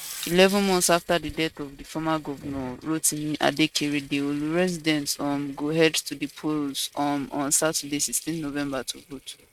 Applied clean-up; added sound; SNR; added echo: neural mask model RNNoise.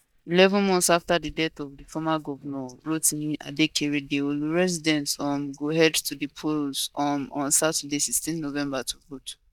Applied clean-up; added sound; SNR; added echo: neural mask model DeepFilterNet 3.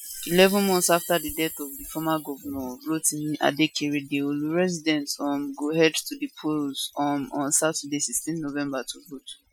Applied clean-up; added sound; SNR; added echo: classical method Wiener filter.